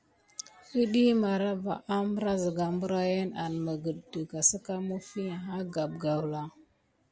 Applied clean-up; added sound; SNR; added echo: none; none; none; none.